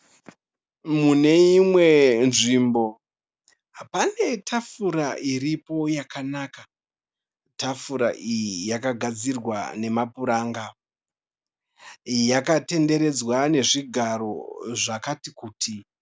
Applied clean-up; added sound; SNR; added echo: none; none; none; none.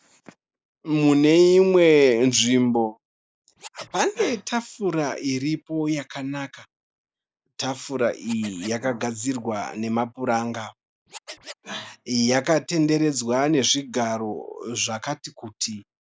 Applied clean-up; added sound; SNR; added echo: neural mask model Resemble Enhance denoiser.